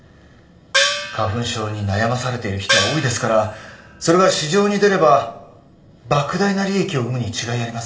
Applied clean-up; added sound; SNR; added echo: none; Gong; 4 dB; reverberation time 0.8 s.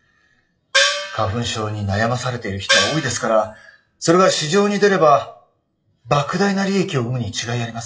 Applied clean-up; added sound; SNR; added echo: classical method WPE with log-MMSE.